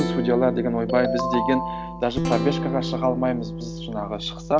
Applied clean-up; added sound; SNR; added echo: none; Guitar + Ringtone; 3 dB; none.